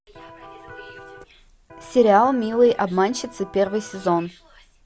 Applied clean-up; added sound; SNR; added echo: none; Electric guitar; 19 dB; none.